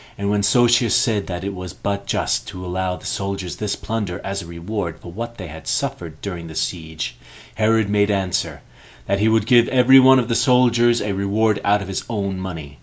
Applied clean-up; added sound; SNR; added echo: none; none; none; none.